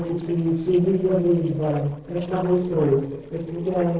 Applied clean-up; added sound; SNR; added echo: neural separator model SepFormer DNS4.